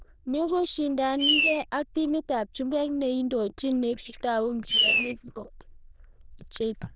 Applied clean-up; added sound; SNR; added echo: neural diffusion model UNIVERSE++.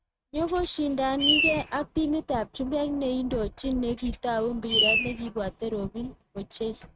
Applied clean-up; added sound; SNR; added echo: neural mask model RNNoise.